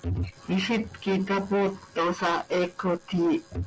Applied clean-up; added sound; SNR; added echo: none; none; none; none.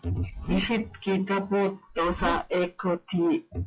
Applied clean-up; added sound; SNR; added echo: classical method log-MMSE.